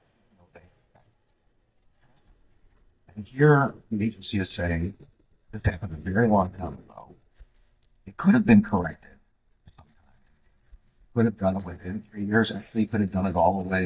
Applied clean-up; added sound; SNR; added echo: neural mask model DeepFilterNet 3.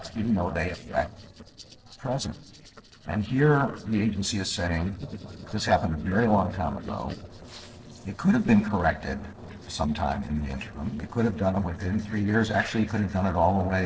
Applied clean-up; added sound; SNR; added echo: neural separator model SepFormer DNS4.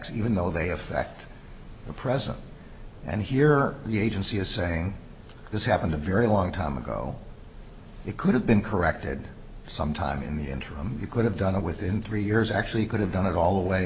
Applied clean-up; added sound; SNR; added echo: none; none; none; none.